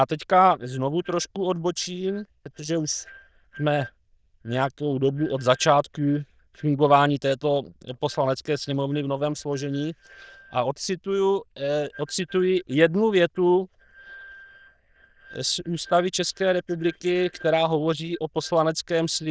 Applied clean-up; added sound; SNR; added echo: neural diffusion model UNIVERSE++.